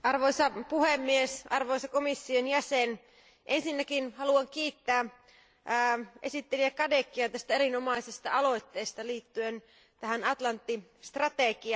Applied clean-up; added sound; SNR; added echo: none; none; none; none.